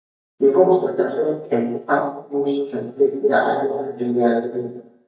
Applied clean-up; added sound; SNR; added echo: neural mask model DeepFilterNet 3.